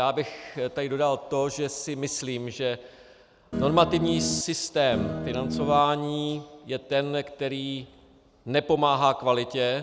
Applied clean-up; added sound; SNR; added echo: none; Guitar; 3 dB; none.